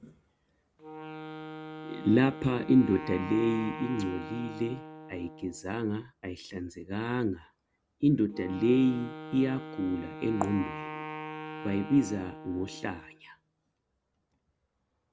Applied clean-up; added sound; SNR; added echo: none; Wind instrument, woodwind instrument; 12 dB; none.